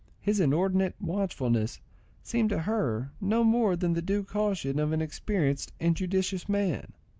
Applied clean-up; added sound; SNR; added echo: none; none; none; none.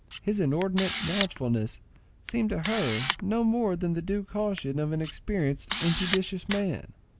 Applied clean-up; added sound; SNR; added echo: none; Camera; 5 dB; none.